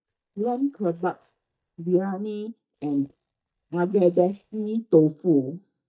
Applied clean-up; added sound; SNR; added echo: neural mask model DeepFilterNet 3.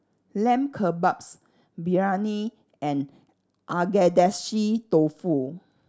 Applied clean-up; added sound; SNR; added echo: none; none; none; none.